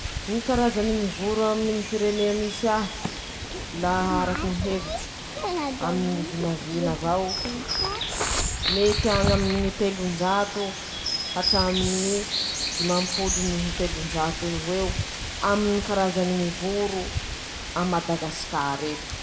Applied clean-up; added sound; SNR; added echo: none; Bird vocalization, bird call, bird song; 3 dB; reverberation time 1.3 s.